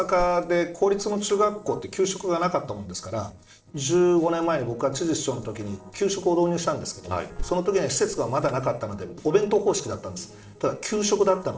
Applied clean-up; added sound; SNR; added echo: neural separator model SepFormer DNS4.